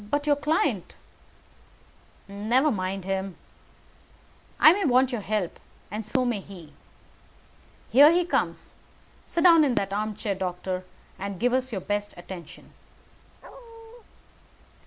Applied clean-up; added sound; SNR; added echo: none; Dog + Fireworks; 12 dB; none.